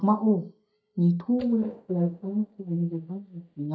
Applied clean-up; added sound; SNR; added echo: neural mask model DeepFilterNet 3.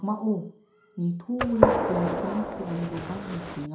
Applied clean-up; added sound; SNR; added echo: none; Gunshot, gunfire; -3 dB; reverberation time 0.5 s.